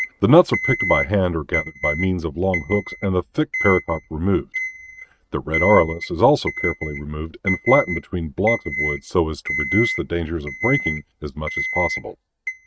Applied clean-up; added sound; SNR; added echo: neural mask model RNNoise.